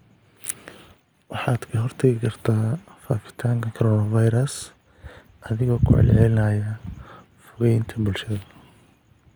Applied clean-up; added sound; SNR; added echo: none; none; none; none.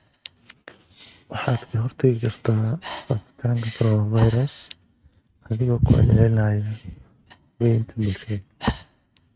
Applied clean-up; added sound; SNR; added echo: neural mask model RNNoise.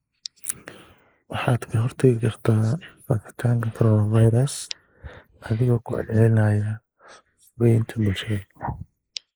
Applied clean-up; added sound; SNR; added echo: neural mask model Resemble Enhance denoiser.